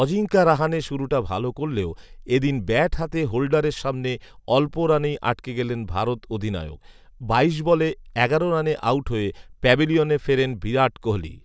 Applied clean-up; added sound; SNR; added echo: none; none; none; none.